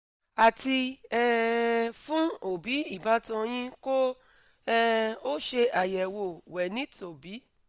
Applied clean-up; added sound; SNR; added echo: none; none; none; none.